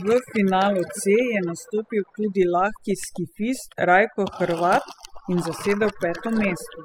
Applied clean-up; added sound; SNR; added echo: classical method spectral subtraction.